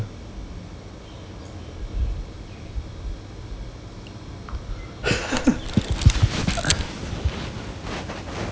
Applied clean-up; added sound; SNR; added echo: none; Camera; 3 dB; none.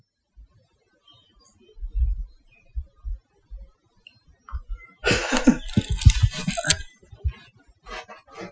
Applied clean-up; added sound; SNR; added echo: classical method Wiener filter.